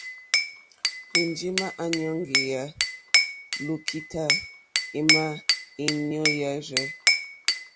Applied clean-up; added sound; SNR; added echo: none; Glass / Bell; -4 dB; none.